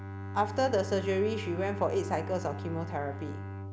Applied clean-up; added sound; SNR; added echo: none; Bowed string instrument; 6 dB; none.